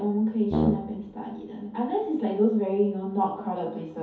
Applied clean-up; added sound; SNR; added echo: none; Brass instrument; 3 dB; reverberation time 0.5 s.